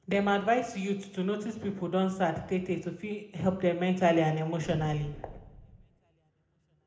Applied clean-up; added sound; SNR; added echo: none; Boom; 17 dB; reverberation time 0.7 s.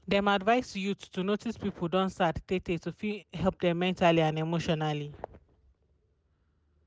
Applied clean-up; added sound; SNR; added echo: none; none; none; none.